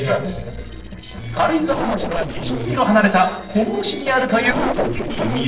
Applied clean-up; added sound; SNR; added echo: neural separator model SepFormer DNS4.